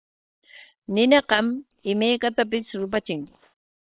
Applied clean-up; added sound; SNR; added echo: neural separator model SepFormer WHAM!.